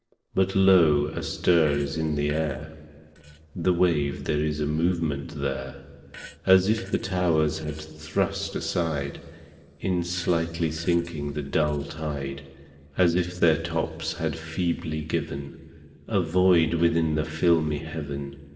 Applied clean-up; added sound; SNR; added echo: neural separator model SepFormer DNS4.